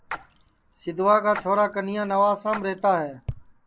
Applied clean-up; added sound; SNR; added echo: none; Splash, splatter; 17 dB; none.